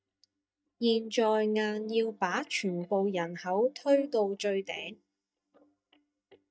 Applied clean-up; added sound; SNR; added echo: neural mask model DeepFilterNet 3.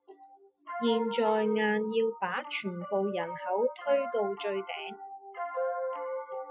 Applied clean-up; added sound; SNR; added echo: classical method Wiener filter.